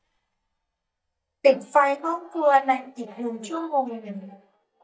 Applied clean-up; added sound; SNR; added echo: neural mask model DeepFilterNet 3.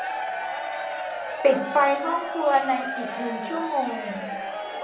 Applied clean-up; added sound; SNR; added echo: none; Crowd / Cheering; 4 dB; reverberation time 0.6 s.